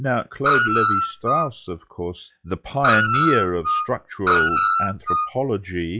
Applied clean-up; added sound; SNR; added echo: classical method log-MMSE.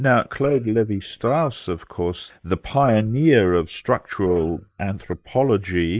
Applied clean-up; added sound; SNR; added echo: neural mask model DeepFilterNet 3.